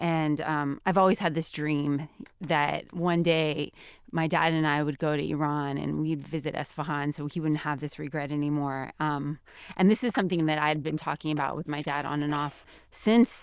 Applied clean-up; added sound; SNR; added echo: neural diffusion model UNIVERSE++.